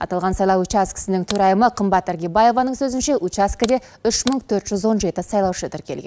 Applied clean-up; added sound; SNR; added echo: none; Crack; 15 dB; none.